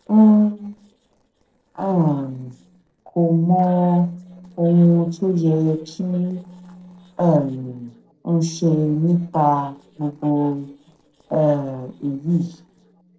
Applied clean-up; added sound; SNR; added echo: neural separator model SepFormer DNS4.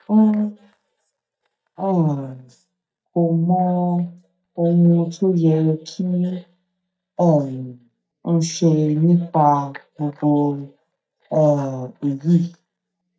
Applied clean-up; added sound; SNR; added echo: neural mask model DeepFilterNet 3.